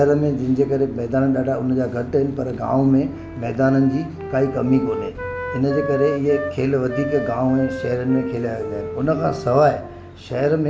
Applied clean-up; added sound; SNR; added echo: none; Wind instrument, woodwind instrument; 12 dB; none.